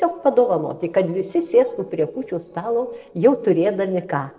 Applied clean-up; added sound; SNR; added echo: neural separator model SepFormer DNS4.